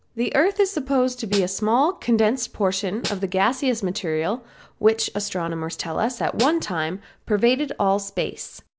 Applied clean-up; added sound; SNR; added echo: none; Snare drum; 12 dB; none.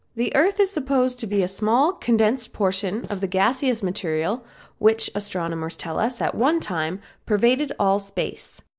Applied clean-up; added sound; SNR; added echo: neural separator model SepFormer DNS4.